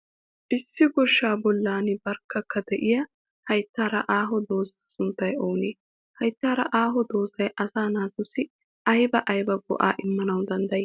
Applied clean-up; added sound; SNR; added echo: none; none; none; none.